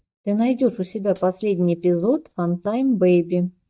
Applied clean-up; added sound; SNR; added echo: neural mask model DeepFilterNet 3.